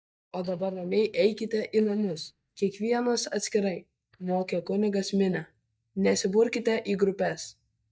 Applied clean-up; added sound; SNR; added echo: neural mask model DeepFilterNet 3.